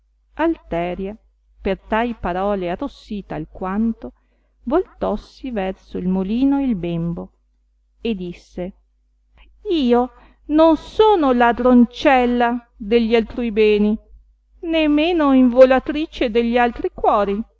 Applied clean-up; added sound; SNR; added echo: none; none; none; none.